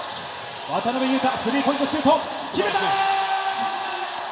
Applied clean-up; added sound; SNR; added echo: none; none; none; reverberation time 1.6 s.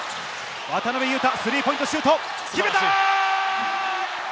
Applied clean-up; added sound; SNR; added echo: none; none; none; none.